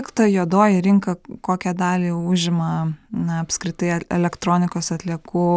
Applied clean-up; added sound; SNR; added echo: none; none; none; none.